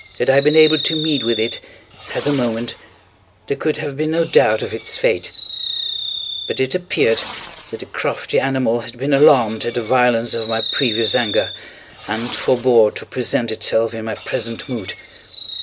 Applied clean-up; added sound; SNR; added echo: none; Fireworks; 10 dB; none.